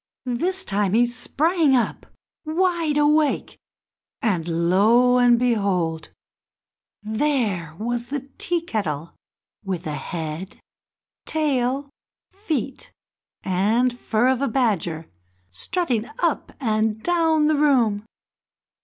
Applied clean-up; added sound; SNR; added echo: none; none; none; none.